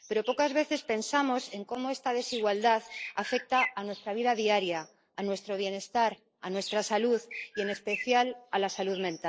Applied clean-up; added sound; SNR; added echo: neural mask model Resemble Enhance denoiser.